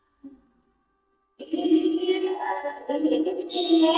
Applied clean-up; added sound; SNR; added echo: neural mask model DeepFilterNet 3.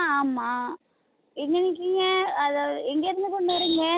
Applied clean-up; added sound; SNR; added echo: none; none; none; none.